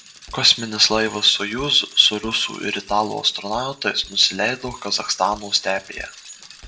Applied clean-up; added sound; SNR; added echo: none; Bicycle; 20 dB; reverberation time 0.2 s.